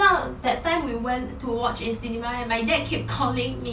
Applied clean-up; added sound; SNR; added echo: none; none; none; none.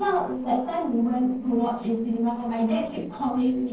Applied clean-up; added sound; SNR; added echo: neural separator model SepFormer DNS4.